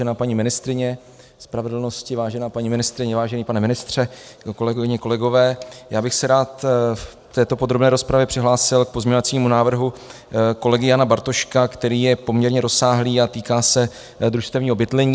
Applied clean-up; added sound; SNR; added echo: none; none; none; none.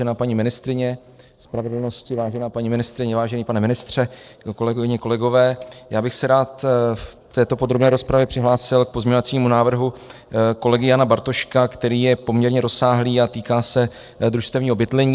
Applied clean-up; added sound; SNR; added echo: neural separator model SepFormer DNS4.